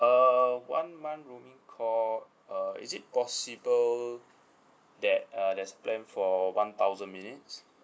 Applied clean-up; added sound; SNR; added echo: none; none; none; none.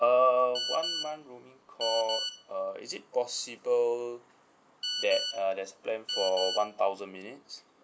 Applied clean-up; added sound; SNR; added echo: none; Telephone; 6 dB; none.